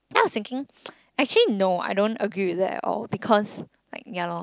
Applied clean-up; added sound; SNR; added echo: none; none; none; none.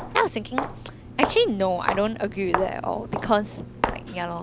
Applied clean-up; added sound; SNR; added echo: none; Walk, footsteps; 5 dB; none.